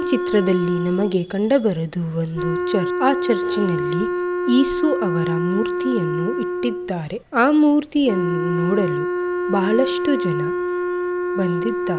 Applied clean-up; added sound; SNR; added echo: none; Wind instrument, woodwind instrument; 2 dB; none.